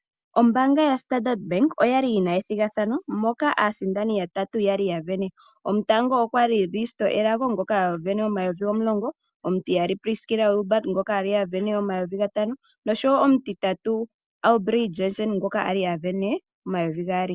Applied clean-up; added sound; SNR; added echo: none; none; none; none.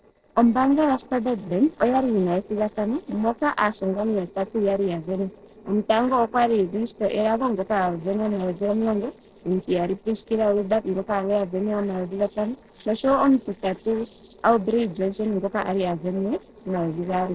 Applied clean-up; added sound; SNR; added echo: neural separator model SepFormer DNS4.